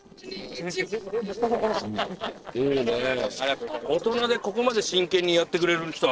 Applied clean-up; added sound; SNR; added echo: neural separator model SepFormer DNS4.